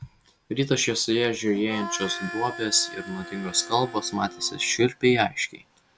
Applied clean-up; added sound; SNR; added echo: none; Harmonica; 12 dB; none.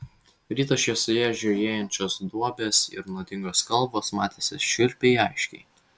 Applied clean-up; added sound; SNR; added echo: none; none; none; none.